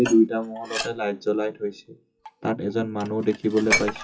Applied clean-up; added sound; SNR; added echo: classical method WPE with log-MMSE.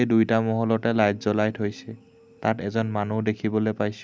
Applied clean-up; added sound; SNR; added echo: none; none; none; none.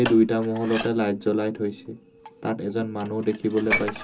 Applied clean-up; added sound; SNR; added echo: none; Dishes, pots, and pans; 9 dB; reverberation time 0.2 s.